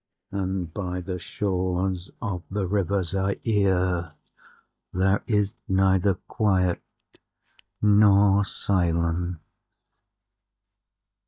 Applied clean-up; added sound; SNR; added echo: neural mask model DeepFilterNet 3.